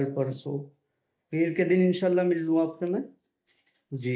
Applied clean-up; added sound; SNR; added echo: neural mask model DeepFilterNet 3.